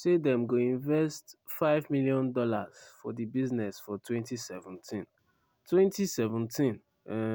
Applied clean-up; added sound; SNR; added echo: none; none; none; none.